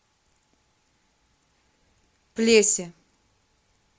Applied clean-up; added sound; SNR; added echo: none; none; none; none.